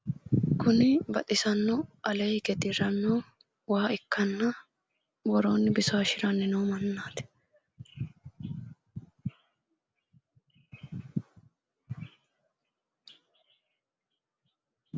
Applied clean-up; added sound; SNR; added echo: none; none; none; none.